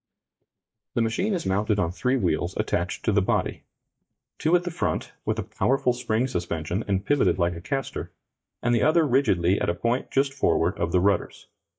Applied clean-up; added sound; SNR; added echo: neural mask model DeepFilterNet 3.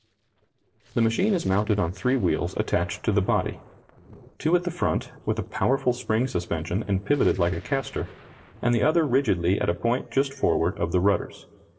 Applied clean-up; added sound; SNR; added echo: neural separator model SepFormer DNS4.